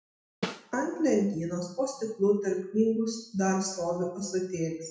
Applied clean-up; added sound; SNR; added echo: classical method WPE with log-MMSE.